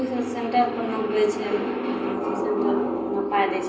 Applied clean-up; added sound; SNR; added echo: none; none; none; reverberation time 0.6 s.